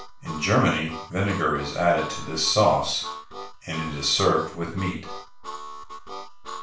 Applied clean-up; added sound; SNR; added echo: none; Harmonica; 13 dB; reverberation time 0.4 s.